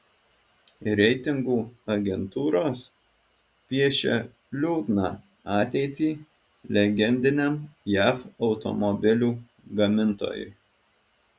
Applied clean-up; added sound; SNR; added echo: none; none; none; none.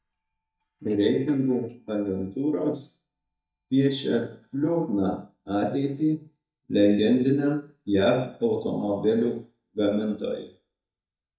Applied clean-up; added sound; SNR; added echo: neural mask model DeepFilterNet 3.